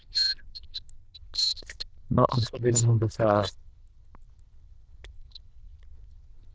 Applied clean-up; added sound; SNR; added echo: neural diffusion model UNIVERSE++.